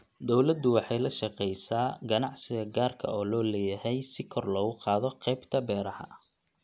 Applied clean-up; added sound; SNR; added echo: none; none; none; none.